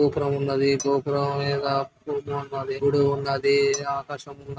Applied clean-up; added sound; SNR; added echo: neural mask model RNNoise.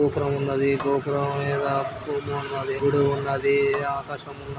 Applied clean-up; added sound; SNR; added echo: none; Cutlery, silverware / Dishes, pots, and pans; 11 dB; none.